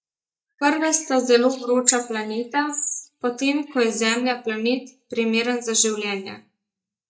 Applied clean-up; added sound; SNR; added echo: neural mask model DeepFilterNet 3.